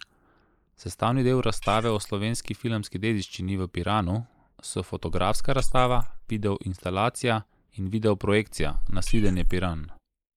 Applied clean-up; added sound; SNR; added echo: neural mask model Resemble Enhance denoiser.